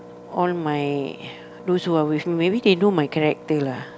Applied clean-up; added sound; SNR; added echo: none; Engine; 19 dB; none.